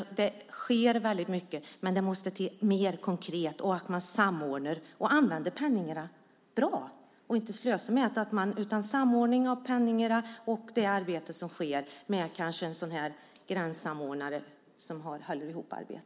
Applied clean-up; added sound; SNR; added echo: none; none; none; none.